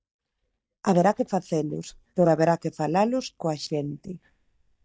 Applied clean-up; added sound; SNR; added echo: neural mask model DeepFilterNet 3.